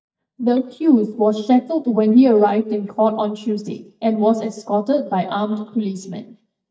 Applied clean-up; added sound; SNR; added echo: neural mask model DeepFilterNet 3.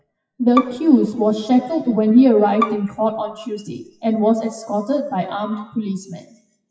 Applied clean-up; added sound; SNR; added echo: classical method WPE with log-MMSE.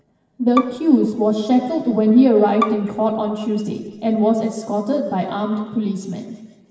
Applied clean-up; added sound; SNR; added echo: none; Bowed string instrument; 13 dB; reverberation time 1.5 s.